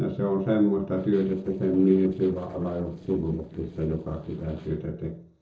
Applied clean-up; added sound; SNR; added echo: neural separator model SepFormer DNS4.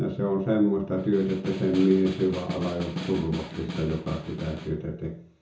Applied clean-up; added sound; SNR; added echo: none; Snare drum; 11 dB; reverberation time 0.5 s.